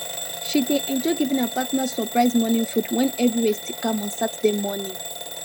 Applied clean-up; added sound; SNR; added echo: none; Alarm / Bell; 9 dB; none.